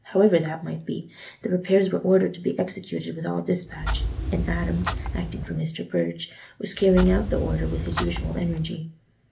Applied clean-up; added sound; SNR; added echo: none; Clock; 3 dB; reverberation time 0.3 s.